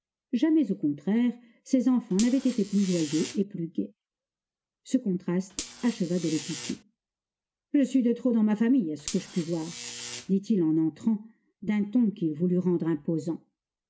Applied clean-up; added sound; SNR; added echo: none; Buzz; 13 dB; none.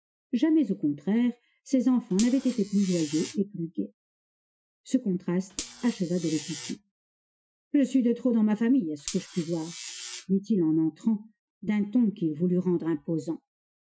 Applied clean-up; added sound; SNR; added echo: classical method Wiener filter.